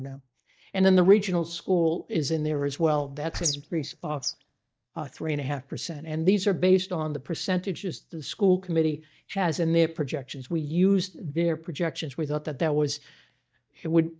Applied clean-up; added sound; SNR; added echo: neural mask model DeepFilterNet 3.